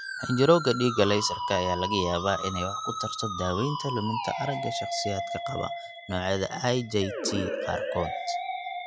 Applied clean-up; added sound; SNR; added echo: classical method log-MMSE.